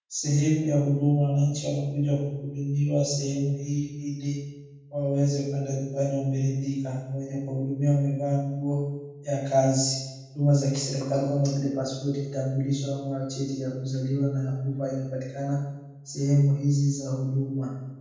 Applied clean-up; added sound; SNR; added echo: none; none; none; reverberation time 1.2 s.